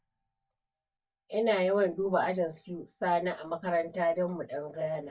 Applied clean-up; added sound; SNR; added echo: neural mask model DeepFilterNet 3.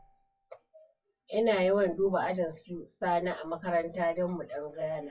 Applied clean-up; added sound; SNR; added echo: classical method WPE with log-MMSE.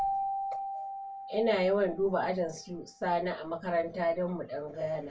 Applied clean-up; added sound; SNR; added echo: none; Keyboard (musical); 8 dB; reverberation time 0.2 s.